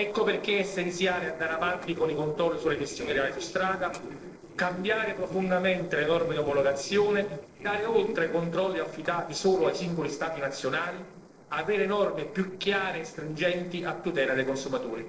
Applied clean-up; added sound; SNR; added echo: neural separator model SepFormer DNS4.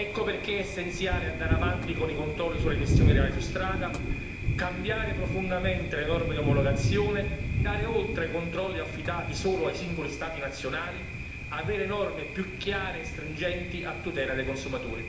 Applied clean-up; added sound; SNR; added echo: none; Thunder; -1 dB; reverberation time 0.8 s.